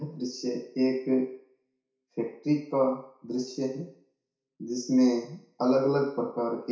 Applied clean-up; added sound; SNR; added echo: none; none; none; reverberation time 0.6 s.